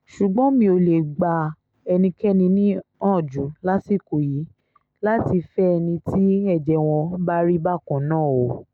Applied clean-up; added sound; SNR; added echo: none; none; none; none.